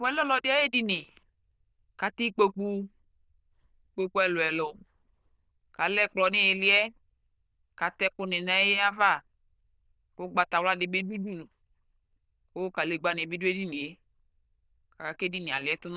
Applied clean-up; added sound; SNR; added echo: neural diffusion model UNIVERSE++.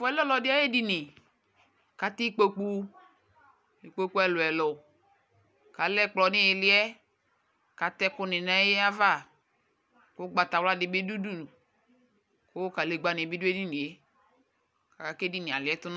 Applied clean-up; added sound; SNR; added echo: none; none; none; none.